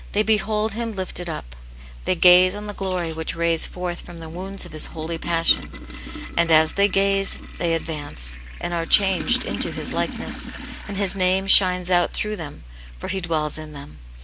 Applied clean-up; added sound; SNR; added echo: none; Toilet flush; 14 dB; none.